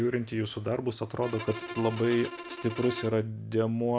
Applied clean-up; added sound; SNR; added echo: none; Bowed string instrument; 11 dB; none.